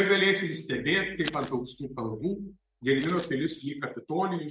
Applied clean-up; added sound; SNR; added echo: neural mask model RNNoise.